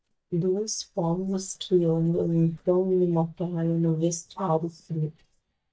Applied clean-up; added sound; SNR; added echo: neural mask model DeepFilterNet 3.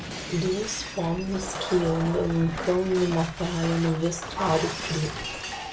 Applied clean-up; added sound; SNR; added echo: none; Shatter; 8 dB; reverberation time 0.2 s.